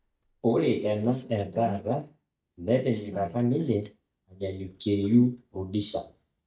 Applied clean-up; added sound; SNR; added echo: neural mask model DeepFilterNet 3.